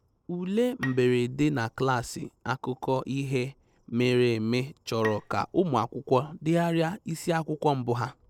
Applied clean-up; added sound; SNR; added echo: none; Bowed string instrument; 17 dB; none.